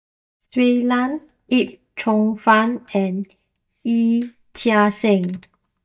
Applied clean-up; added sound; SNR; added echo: neural mask model DeepFilterNet 3.